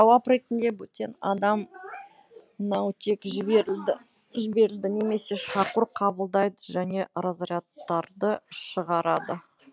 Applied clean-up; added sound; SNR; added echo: none; none; none; none.